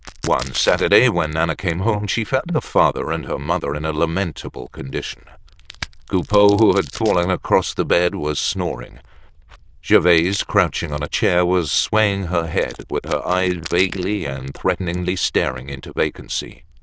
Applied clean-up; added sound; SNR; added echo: neural diffusion model UNIVERSE++.